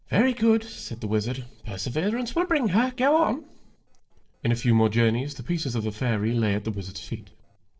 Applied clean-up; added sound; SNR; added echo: neural separator model SepFormer DNS4.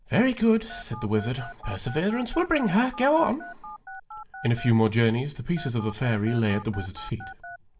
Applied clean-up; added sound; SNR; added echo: none; Telephone; 16 dB; reverberation time 0.3 s.